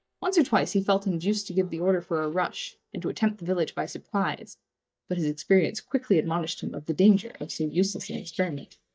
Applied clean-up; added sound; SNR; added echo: neural mask model DeepFilterNet 3.